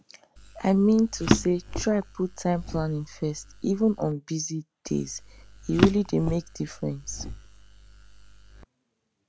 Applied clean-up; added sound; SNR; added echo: none; Drawer open or close; 5 dB; none.